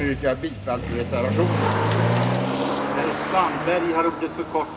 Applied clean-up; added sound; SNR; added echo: none; Motor vehicle (road); -1 dB; reverberation time 0.2 s.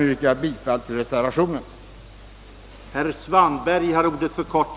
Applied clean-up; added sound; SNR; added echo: none; none; none; none.